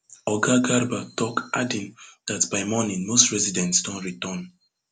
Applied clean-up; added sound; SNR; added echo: none; none; none; none.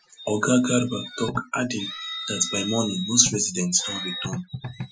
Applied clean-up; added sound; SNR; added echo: classical method Wiener filter.